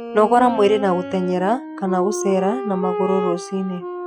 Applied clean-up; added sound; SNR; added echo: classical method Wiener filter.